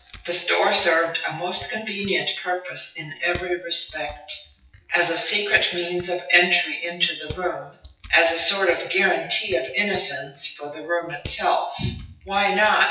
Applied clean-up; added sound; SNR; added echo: classical method WPE with log-MMSE.